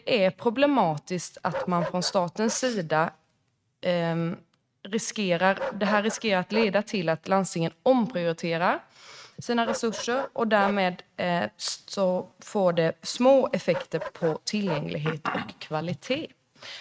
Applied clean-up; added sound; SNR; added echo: neural mask model RNNoise.